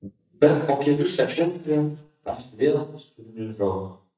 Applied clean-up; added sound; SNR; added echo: neural mask model DeepFilterNet 3.